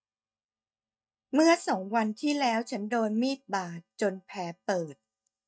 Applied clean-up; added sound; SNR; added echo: neural mask model DeepFilterNet 3.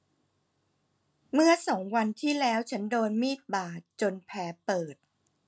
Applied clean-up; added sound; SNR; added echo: none; none; none; none.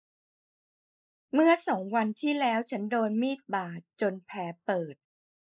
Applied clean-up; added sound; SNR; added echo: neural mask model Resemble Enhance denoiser.